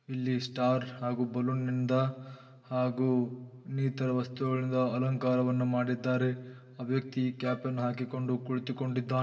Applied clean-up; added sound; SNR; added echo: none; Wind instrument, woodwind instrument; 16 dB; reverberation time 2.3 s.